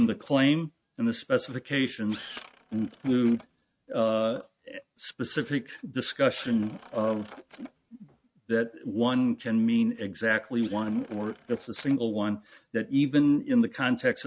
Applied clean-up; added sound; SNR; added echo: neural mask model RNNoise.